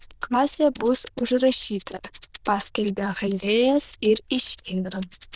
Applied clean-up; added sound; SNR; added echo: neural diffusion model UNIVERSE++.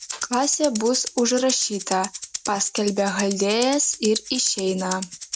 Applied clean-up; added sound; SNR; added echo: none; Rattle (instrument); 11 dB; none.